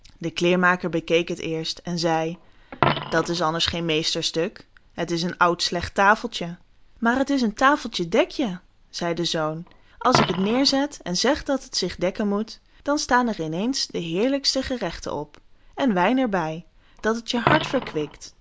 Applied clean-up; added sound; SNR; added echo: none; Coin (dropping); 10 dB; none.